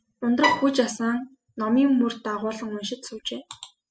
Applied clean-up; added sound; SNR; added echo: classical method spectral subtraction.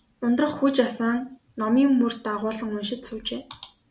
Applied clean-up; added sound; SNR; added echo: none; none; none; none.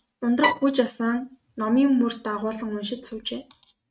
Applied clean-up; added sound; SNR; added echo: neural mask model RNNoise.